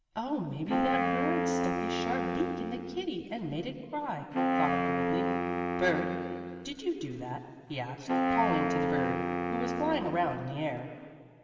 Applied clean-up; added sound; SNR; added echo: none; Wind instrument, woodwind instrument; -3 dB; reverberation time 2.9 s.